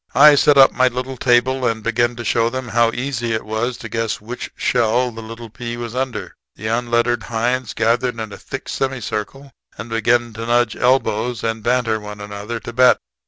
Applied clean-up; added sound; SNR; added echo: none; none; none; none.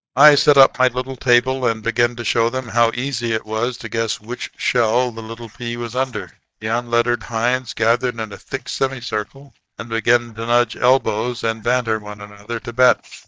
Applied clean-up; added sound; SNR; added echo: neural mask model DeepFilterNet 3.